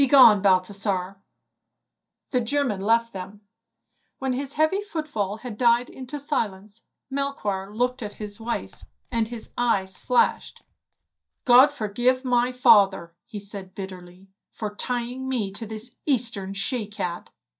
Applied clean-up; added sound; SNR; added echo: neural mask model DeepFilterNet 3.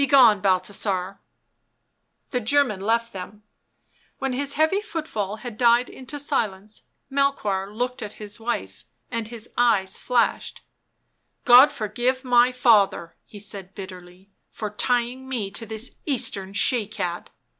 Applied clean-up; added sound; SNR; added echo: none; none; none; none.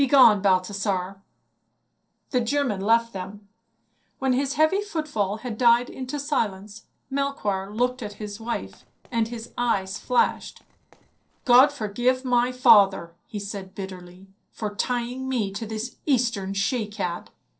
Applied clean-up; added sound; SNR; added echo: neural separator model SepFormer DNS4.